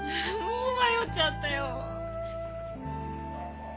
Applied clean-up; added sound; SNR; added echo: none; none; none; none.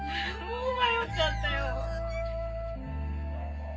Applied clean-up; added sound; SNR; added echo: none; Bird; 18 dB; reverberation time 0.4 s.